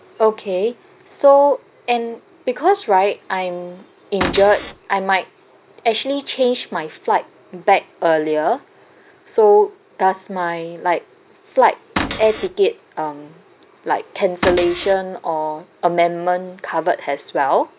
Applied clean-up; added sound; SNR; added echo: none; Cupboard open or close / Door; 6 dB; none.